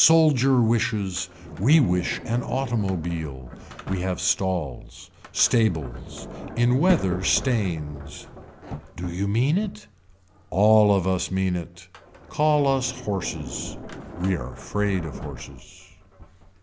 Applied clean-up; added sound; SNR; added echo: none; Sliding door; 14 dB; none.